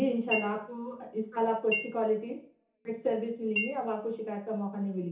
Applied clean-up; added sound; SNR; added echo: none; Chink, clink; 6 dB; reverberation time 0.7 s.